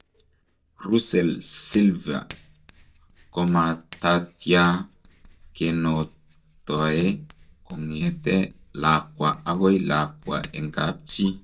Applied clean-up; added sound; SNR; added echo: neural mask model DeepFilterNet 3.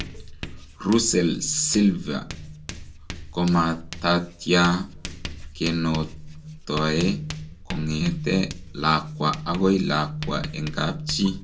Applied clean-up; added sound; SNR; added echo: none; Writing; 13 dB; reverberation time 0.2 s.